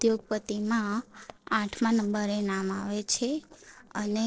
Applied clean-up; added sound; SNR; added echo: neural separator model SepFormer DNS4.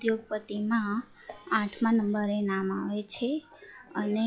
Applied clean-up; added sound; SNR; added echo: classical method log-MMSE.